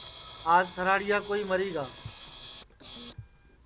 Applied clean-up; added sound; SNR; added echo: none; Camera; 17 dB; none.